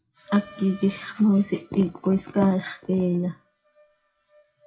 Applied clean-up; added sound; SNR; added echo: classical method WPE with log-MMSE.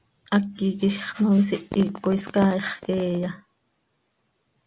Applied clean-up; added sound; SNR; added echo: none; none; none; none.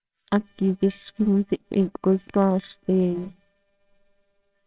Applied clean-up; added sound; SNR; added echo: neural separator model SepFormer WHAMR!.